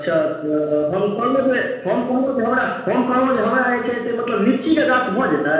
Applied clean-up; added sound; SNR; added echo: none; none; none; reverberation time 1.1 s.